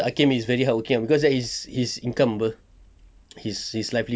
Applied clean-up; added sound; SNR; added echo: none; none; none; none.